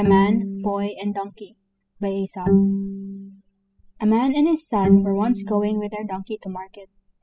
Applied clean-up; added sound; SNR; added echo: classical method spectral subtraction.